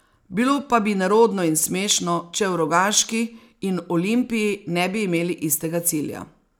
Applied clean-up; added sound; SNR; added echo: none; none; none; none.